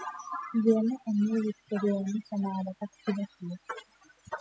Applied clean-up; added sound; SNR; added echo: classical method spectral subtraction.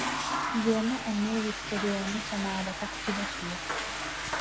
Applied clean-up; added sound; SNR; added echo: none; Toilet flush / Water; 1 dB; none.